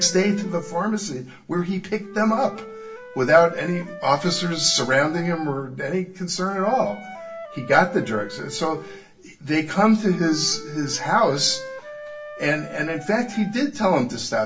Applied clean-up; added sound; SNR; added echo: none; Wind instrument, woodwind instrument; 16 dB; reverberation time 0.2 s.